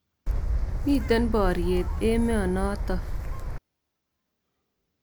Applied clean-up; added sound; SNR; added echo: none; Gull, seagull / Wind; -1 dB; none.